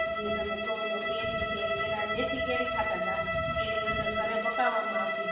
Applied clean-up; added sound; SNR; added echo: none; Bowed string instrument; -5 dB; reverberation time 0.9 s.